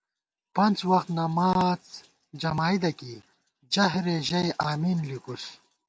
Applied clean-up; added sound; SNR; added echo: none; none; none; none.